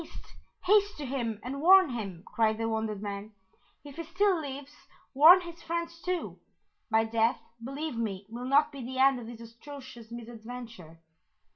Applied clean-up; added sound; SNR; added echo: none; none; none; reverberation time 0.2 s.